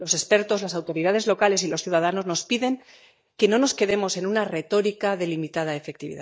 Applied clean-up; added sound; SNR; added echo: neural mask model DeepFilterNet 3.